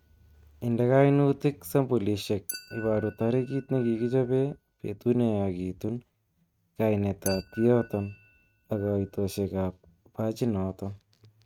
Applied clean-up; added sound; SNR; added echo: neural mask model RNNoise.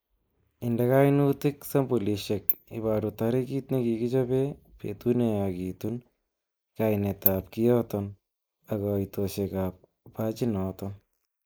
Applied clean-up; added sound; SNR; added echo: neural mask model Resemble Enhance denoiser.